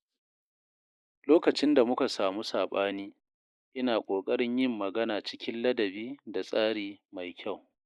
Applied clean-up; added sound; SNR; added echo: neural mask model Resemble Enhance denoiser.